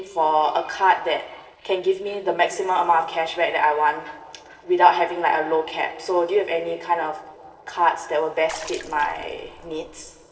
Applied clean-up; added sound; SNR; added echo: neural separator model SepFormer DNS4.